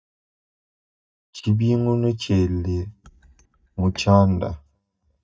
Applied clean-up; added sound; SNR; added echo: neural mask model DeepFilterNet 3.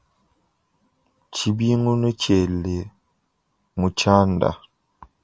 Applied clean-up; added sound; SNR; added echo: none; none; none; none.